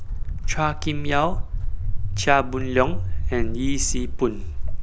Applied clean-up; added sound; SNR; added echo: none; Walk, footsteps; -3 dB; none.